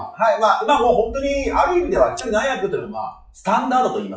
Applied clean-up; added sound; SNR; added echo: classical method WPE with log-MMSE.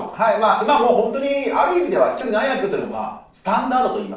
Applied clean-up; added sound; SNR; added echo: neural separator model SepFormer DNS4.